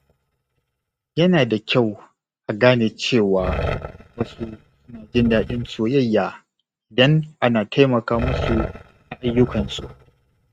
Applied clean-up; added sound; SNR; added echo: neural mask model RNNoise.